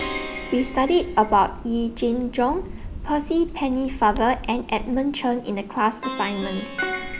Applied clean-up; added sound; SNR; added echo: none; Bird + Plucked string instrument; 10 dB; none.